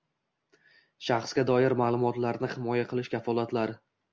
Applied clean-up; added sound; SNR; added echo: none; none; none; none.